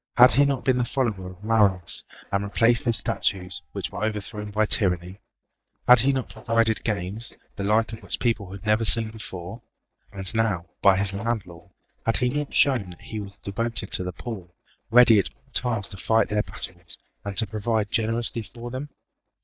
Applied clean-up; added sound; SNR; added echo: neural mask model DeepFilterNet 3.